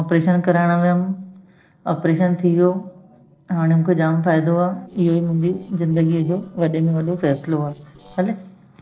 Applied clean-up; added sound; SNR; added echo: neural separator model SepFormer DNS4.